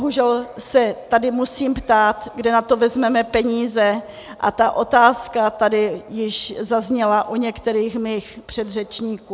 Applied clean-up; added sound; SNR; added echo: none; none; none; none.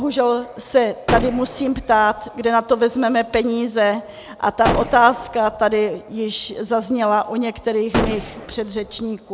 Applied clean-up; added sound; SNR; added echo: none; Gunshot, gunfire; 6 dB; none.